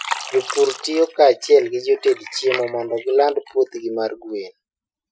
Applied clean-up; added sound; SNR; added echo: classical method Wiener filter.